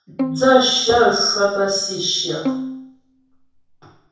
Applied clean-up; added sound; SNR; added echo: none; Bowed string instrument; 10 dB; reverberation time 0.7 s.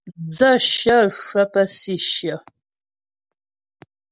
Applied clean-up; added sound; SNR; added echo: none; none; none; none.